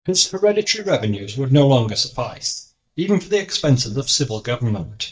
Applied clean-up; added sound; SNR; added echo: neural mask model DeepFilterNet 3.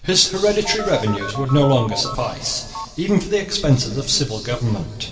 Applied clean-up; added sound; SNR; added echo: none; Telephone; 11 dB; reverberation time 2.4 s.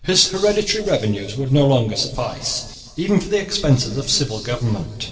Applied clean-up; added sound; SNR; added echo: neural separator model SepFormer DNS4.